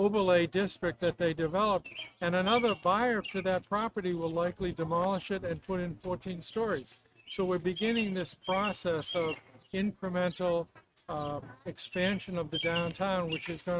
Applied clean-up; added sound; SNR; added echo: neural mask model RNNoise.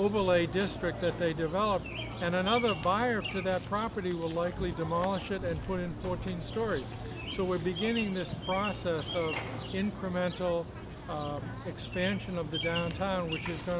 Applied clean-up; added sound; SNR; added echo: none; Bird vocalization, bird call, bird song; 12 dB; none.